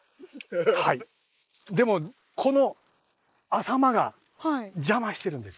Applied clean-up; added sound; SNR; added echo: neural mask model Resemble Enhance denoiser.